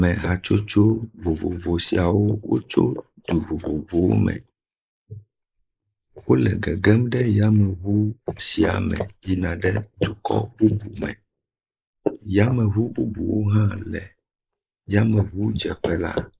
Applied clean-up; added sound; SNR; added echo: neural mask model Resemble Enhance denoiser.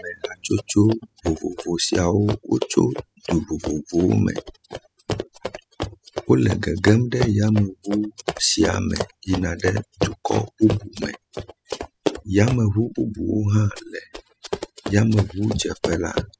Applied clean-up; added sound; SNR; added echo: classical method spectral subtraction.